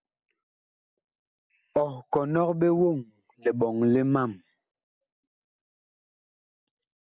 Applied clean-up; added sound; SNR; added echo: none; none; none; none.